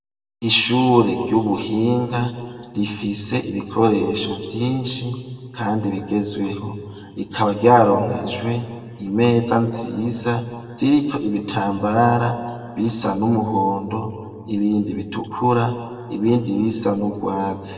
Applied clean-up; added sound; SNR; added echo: none; none; none; reverberation time 1.9 s.